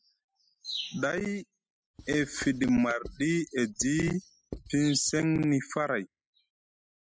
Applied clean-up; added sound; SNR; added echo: classical method spectral subtraction.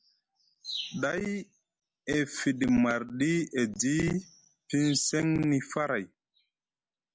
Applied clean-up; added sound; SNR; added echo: none; none; none; none.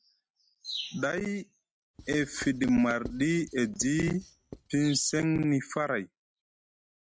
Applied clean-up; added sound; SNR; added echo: neural mask model RNNoise.